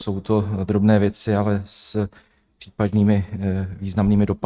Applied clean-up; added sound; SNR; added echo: neural mask model RNNoise.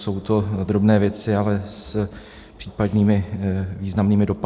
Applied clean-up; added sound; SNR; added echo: none; none; none; none.